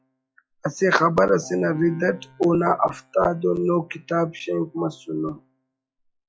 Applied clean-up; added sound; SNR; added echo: classical method log-MMSE.